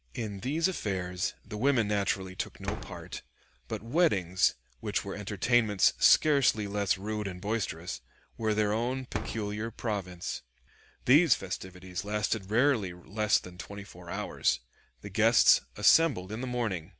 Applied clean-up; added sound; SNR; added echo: none; Slam; 14 dB; none.